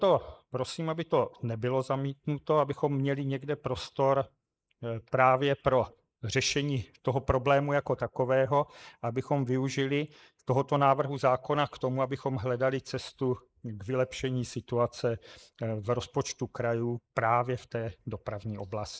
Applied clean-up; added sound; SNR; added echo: neural mask model Resemble Enhance denoiser.